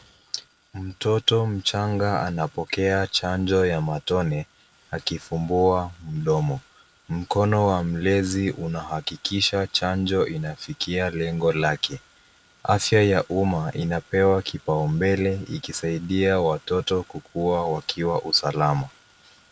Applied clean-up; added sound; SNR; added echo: none; none; none; none.